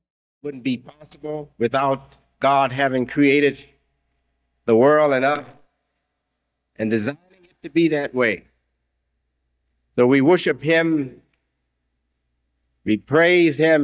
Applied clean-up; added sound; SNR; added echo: neural mask model DeepFilterNet 3.